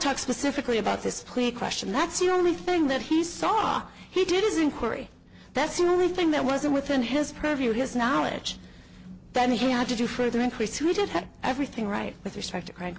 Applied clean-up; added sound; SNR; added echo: none; none; none; none.